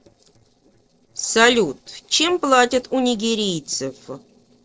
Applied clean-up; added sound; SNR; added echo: neural separator model SepFormer DNS4.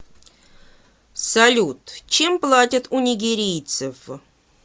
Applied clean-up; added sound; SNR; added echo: none; none; none; none.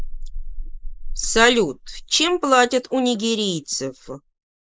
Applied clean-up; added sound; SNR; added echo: neural mask model Resemble Enhance denoiser.